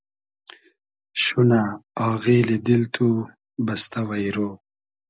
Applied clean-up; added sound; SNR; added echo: none; none; none; none.